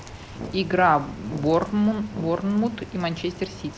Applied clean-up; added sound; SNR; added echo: none; Brass instrument + Rain; 14 dB; none.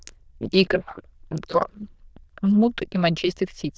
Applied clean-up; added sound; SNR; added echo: neural diffusion model UNIVERSE++.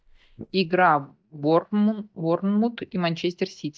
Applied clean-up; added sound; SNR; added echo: neural mask model DeepFilterNet 3.